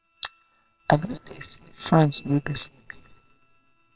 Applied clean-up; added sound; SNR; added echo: neural separator model SepFormer WHAMR!.